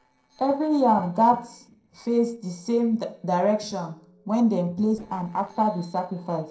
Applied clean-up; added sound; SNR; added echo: neural separator model SepFormer DNS4.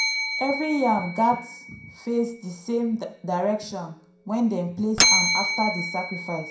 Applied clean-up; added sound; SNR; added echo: none; Bell; 2 dB; reverberation time 0.5 s.